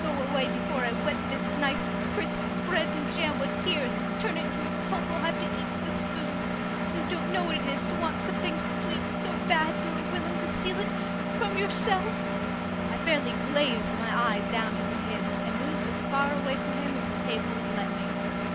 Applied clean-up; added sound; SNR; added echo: none; Engine; -4 dB; none.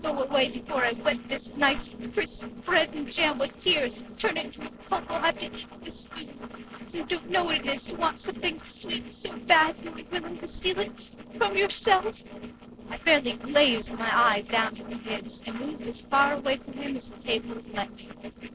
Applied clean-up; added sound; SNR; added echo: neural separator model SepFormer DNS4.